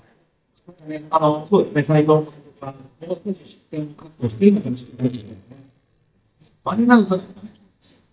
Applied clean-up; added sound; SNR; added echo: neural mask model DeepFilterNet 3.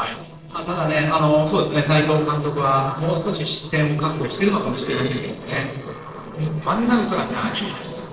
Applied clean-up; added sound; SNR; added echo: neural separator model SepFormer DNS4.